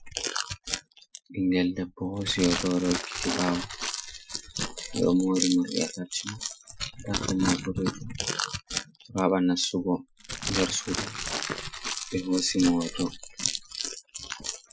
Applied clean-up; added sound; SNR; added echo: classical method Wiener filter.